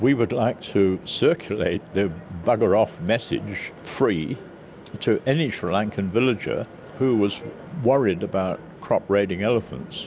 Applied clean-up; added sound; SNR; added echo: none; none; none; none.